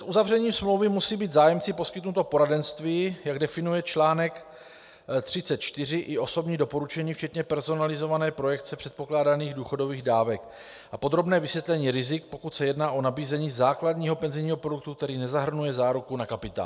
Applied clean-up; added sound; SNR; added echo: none; none; none; none.